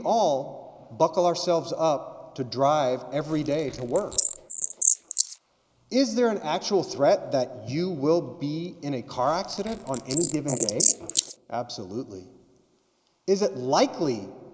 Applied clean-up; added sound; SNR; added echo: neural mask model Resemble Enhance denoiser.